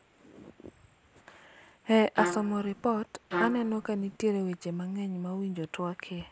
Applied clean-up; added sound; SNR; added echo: none; Trumpet; 4 dB; none.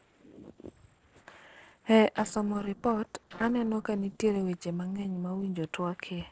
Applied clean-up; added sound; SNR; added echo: neural separator model SepFormer DNS4.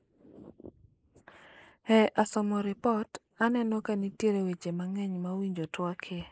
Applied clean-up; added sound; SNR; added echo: neural mask model Resemble Enhance denoiser.